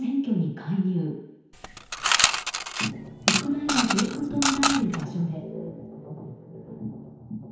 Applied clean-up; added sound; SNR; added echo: none; Coin (dropping) / Mechanisms; -2 dB; reverberation time 1.0 s.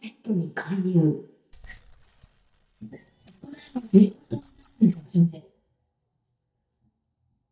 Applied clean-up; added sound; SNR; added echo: neural mask model DeepFilterNet 3.